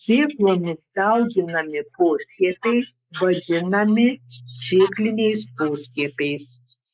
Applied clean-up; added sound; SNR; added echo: neural mask model Resemble Enhance denoiser.